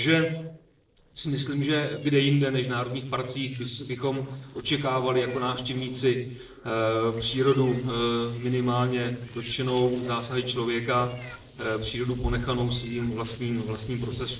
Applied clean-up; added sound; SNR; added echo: neural separator model SepFormer DNS4.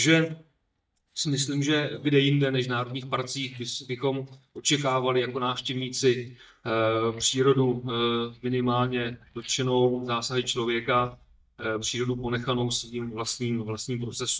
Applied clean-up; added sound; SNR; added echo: neural mask model DeepFilterNet 3.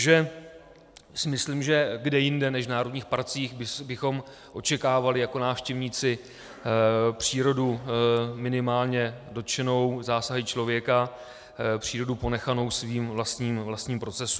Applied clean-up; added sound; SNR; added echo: none; none; none; none.